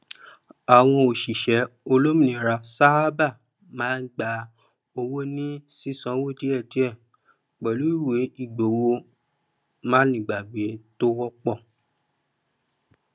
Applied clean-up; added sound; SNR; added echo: none; none; none; none.